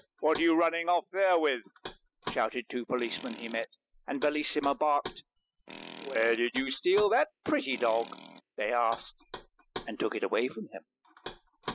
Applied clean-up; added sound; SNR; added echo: classical method spectral subtraction.